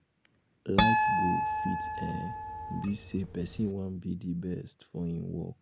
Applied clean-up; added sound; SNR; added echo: none; Harp; -4 dB; none.